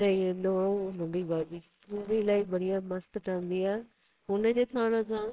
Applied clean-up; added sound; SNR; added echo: neural separator model SepFormer WHAMR!.